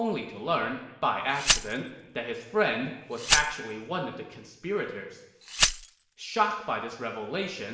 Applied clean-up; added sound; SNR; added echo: none; Glass; 1 dB; reverberation time 1.0 s.